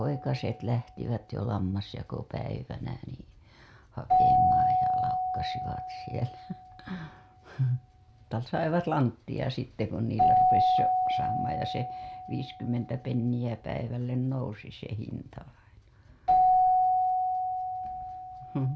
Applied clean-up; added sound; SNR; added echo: none; Keyboard (musical); -4 dB; none.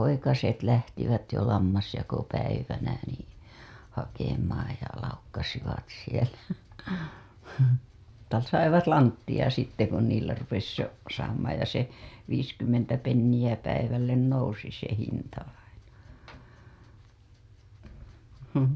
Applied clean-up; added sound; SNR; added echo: none; none; none; none.